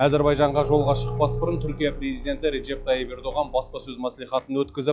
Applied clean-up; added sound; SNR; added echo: classical method log-MMSE.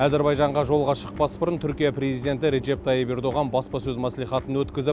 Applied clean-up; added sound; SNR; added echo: none; none; none; none.